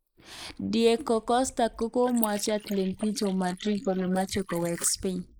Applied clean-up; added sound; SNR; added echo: neural mask model Resemble Enhance denoiser.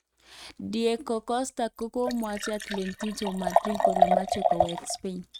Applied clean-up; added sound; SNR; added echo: neural mask model RNNoise.